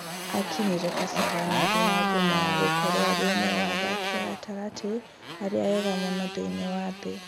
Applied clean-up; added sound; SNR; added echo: none; Motorcycle; -1 dB; none.